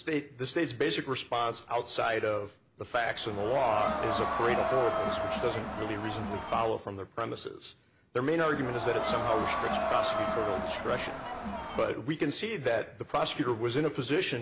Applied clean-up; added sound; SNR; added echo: none; Crowd; 1 dB; none.